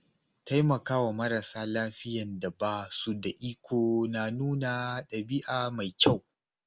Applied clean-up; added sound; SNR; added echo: none; none; none; none.